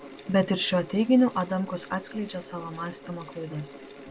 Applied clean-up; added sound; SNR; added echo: none; Mechanical fan; 17 dB; none.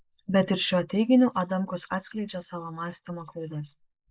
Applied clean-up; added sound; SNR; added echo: neural mask model Resemble Enhance denoiser.